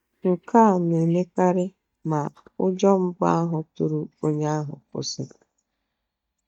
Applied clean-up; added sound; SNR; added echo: neural mask model DeepFilterNet 3.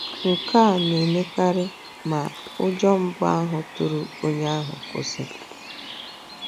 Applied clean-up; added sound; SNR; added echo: none; Bird; 12 dB; none.